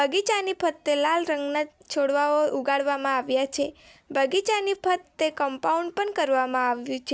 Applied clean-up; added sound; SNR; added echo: none; none; none; none.